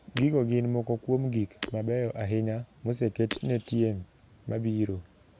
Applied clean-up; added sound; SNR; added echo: none; Shatter; 15 dB; none.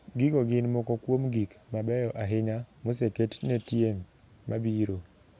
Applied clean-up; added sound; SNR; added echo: none; none; none; none.